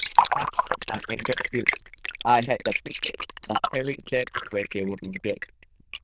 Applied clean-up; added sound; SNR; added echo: neural diffusion model UNIVERSE++.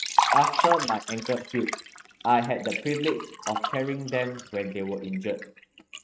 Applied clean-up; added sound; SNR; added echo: neural mask model RNNoise.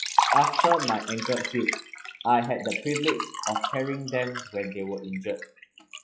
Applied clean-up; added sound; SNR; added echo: classical method log-MMSE.